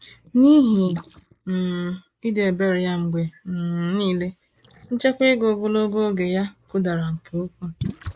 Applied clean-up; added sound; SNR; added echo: neural mask model Resemble Enhance denoiser.